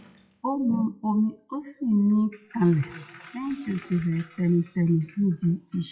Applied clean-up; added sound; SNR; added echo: classical method WPE with log-MMSE.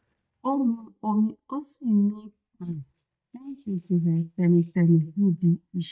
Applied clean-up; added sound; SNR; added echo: neural mask model DeepFilterNet 3.